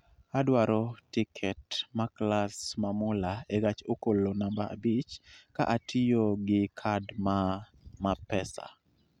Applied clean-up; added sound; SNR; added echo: none; none; none; none.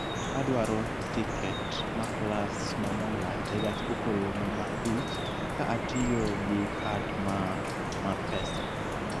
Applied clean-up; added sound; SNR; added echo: none; Drip; -1 dB; none.